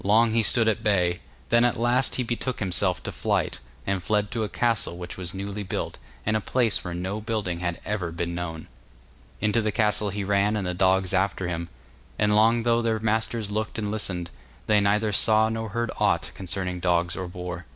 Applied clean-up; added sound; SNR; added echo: none; none; none; none.